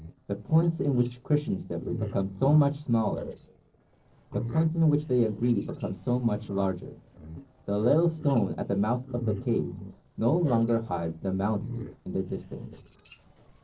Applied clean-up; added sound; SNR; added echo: neural separator model SepFormer DNS4.